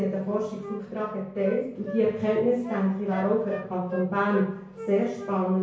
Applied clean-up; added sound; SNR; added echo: none; Wind instrument, woodwind instrument; 14 dB; reverberation time 0.6 s.